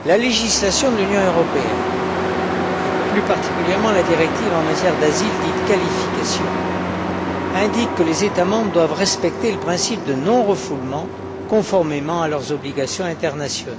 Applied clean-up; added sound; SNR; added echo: none; Truck; 3 dB; none.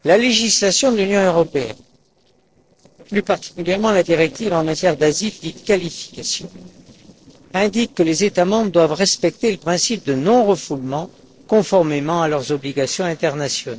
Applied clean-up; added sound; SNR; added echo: neural separator model SepFormer DNS4.